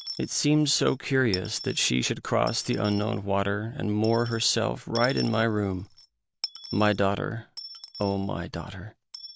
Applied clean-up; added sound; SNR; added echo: none; Coin (dropping) / Dishes, pots, and pans; 16 dB; none.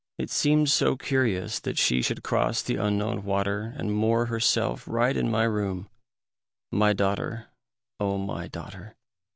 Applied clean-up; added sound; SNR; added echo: none; none; none; none.